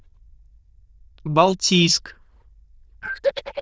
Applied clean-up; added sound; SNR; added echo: neural diffusion model UNIVERSE++.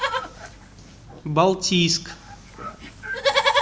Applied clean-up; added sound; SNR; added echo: none; Livestock, farm animals, working animals; 1 dB; none.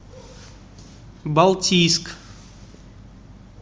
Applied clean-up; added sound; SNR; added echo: none; none; none; none.